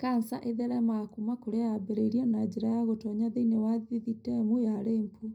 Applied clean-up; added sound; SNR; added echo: none; none; none; reverberation time 0.3 s.